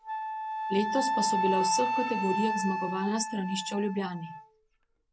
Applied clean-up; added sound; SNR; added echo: none; Wind instrument, woodwind instrument; 0 dB; none.